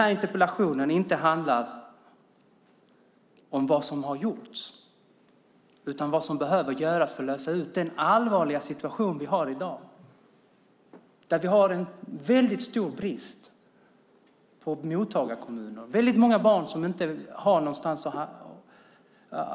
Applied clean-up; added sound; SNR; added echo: none; none; none; none.